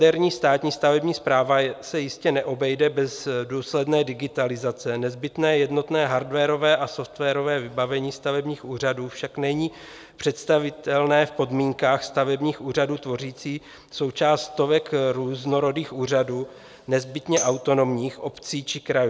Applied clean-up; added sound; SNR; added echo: none; Tambourine; 13 dB; none.